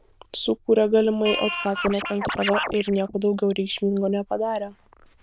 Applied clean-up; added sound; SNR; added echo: neural diffusion model UNIVERSE++.